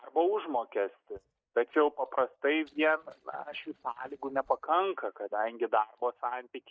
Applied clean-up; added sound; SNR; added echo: neural mask model DeepFilterNet 3.